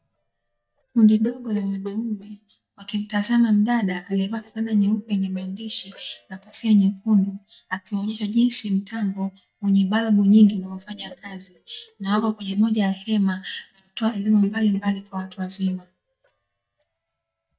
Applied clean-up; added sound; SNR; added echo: neural mask model DeepFilterNet 3.